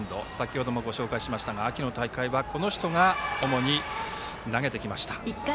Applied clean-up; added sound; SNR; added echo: none; none; none; none.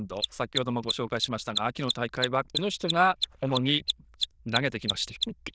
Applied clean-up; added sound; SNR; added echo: neural diffusion model UNIVERSE++.